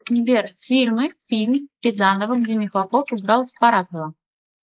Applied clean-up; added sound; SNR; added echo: neural mask model Resemble Enhance denoiser.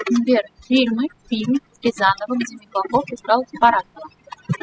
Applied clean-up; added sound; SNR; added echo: classical method spectral subtraction.